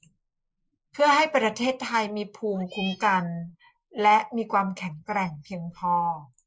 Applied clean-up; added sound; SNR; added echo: neural mask model Resemble Enhance denoiser.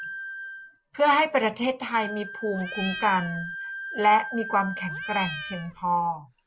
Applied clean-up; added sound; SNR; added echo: none; Cat + Wind instrument, woodwind instrument; 10 dB; none.